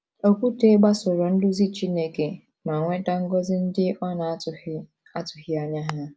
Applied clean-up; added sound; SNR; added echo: none; none; none; none.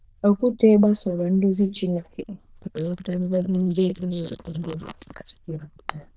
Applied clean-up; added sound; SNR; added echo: neural diffusion model UNIVERSE++.